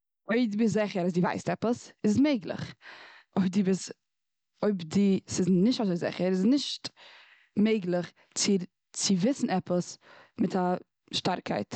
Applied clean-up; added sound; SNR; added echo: none; none; none; none.